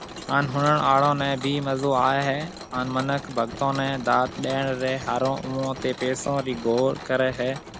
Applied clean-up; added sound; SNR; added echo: none; Mechanisms; 14 dB; none.